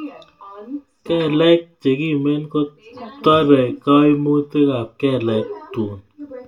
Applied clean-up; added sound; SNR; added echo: none; none; none; reverberation time 0.2 s.